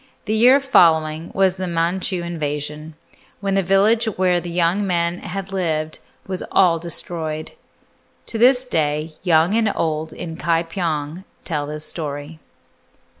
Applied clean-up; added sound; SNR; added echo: none; none; none; none.